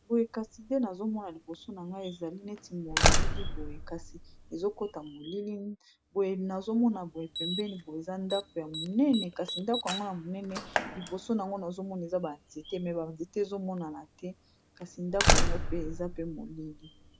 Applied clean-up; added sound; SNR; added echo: none; Slam; -1 dB; none.